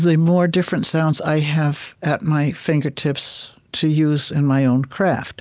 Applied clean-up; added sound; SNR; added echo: none; none; none; none.